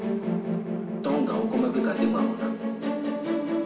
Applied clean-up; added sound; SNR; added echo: none; Musical instrument; -4 dB; reverberation time 0.4 s.